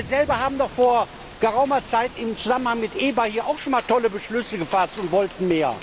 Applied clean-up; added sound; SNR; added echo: none; Rain; 17 dB; none.